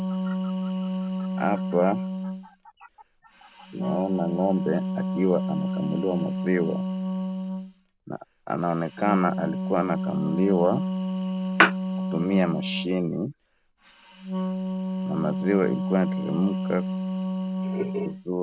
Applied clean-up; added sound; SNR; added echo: none; Wind instrument, woodwind instrument; 1 dB; none.